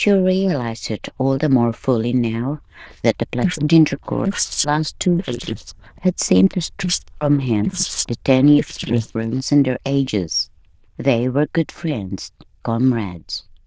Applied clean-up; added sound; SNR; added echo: neural diffusion model UNIVERSE++.